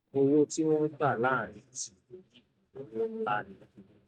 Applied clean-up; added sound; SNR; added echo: neural mask model DeepFilterNet 3.